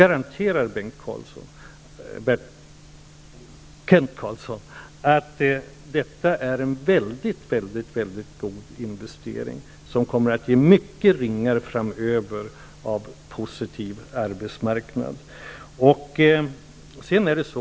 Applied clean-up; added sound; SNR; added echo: none; none; none; none.